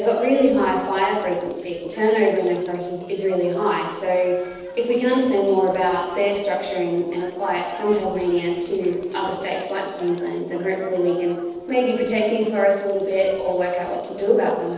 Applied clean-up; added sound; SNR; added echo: neural separator model SepFormer DNS4.